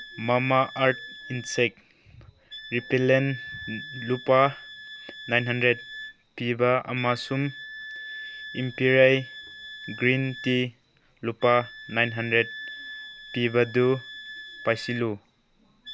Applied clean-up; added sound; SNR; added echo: none; Wind instrument, woodwind instrument; 15 dB; none.